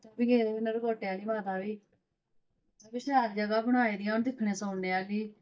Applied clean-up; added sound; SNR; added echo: neural mask model DeepFilterNet 3.